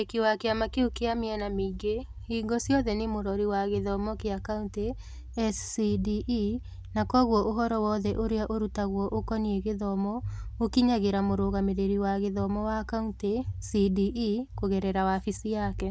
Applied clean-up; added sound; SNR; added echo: none; none; none; none.